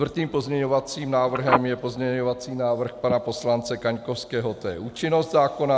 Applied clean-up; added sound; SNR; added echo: none; Telephone; 6 dB; none.